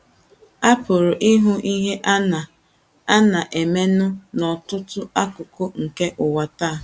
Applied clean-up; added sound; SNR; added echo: none; none; none; none.